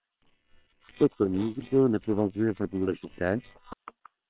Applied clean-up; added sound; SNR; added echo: neural separator model SepFormer WHAM!.